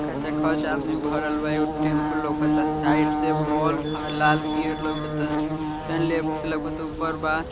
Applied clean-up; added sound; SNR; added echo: none; Buzz / Bird; -2 dB; none.